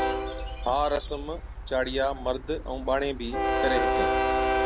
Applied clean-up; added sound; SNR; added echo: none; Train; -2 dB; none.